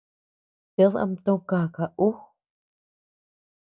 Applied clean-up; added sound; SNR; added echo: none; none; none; none.